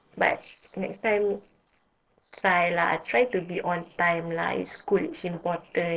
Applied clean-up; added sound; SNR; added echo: neural separator model SepFormer DNS4.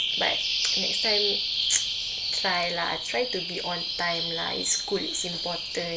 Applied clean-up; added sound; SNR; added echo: none; Bird vocalization, bird call, bird song; -2 dB; none.